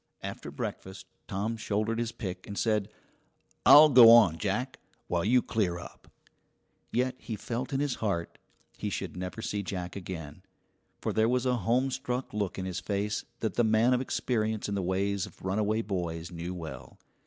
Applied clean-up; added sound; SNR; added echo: none; none; none; none.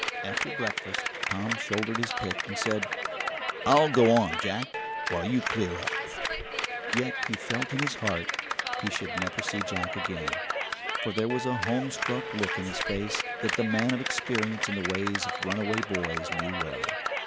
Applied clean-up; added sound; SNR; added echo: none; Clapping; 1 dB; none.